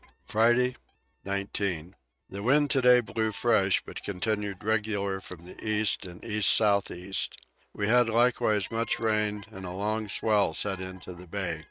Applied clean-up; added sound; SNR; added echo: neural mask model RNNoise.